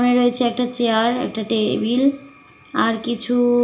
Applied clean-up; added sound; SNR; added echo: none; none; none; reverberation time 0.4 s.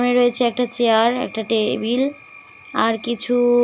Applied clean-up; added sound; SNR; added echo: none; none; none; none.